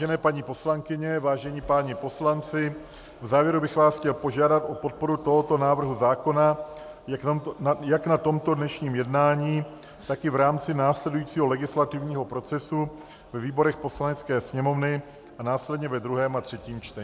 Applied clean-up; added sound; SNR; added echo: none; none; none; none.